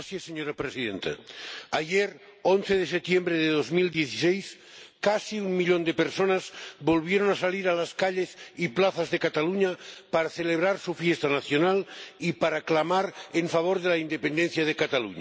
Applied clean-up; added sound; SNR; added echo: none; none; none; none.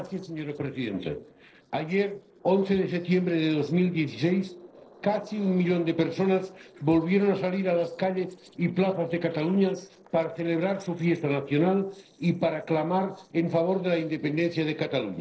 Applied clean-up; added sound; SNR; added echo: neural separator model SepFormer DNS4.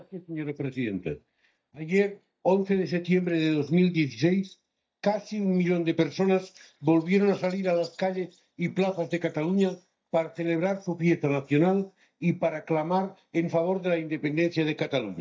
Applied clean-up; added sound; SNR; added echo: neural mask model DeepFilterNet 3.